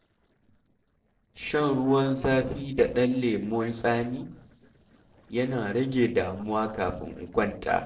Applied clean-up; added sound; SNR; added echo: neural separator model SepFormer DNS4.